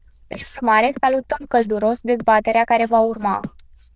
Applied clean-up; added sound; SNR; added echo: neural diffusion model UNIVERSE++.